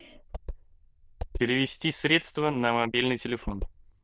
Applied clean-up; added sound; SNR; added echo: neural diffusion model UNIVERSE++.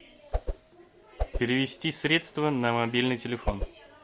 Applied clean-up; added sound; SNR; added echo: none; Whoosh, swoosh, swish; 3 dB; none.